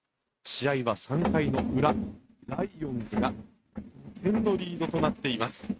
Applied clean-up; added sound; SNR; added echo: neural mask model RNNoise.